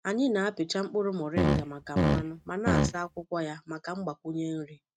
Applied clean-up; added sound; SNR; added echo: neural mask model RNNoise.